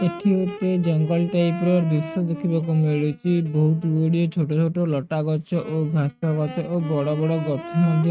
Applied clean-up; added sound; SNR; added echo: neural mask model RNNoise.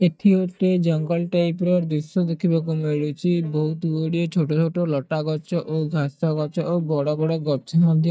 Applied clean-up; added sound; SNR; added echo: neural mask model DeepFilterNet 3.